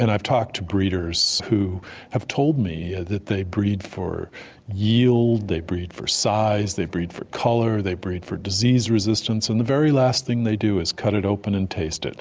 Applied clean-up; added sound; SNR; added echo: none; none; none; none.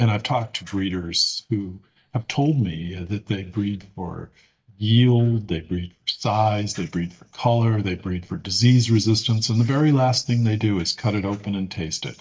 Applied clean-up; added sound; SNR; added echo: neural mask model DeepFilterNet 3.